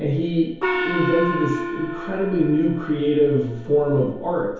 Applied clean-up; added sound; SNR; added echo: none; Gong; 7 dB; reverberation time 2.2 s.